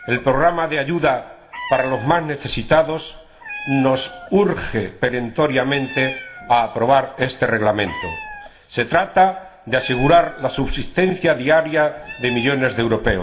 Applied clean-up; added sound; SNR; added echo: none; Meow; 17 dB; reverberation time 0.6 s.